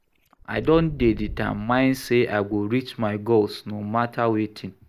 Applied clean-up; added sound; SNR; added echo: neural mask model DeepFilterNet 3.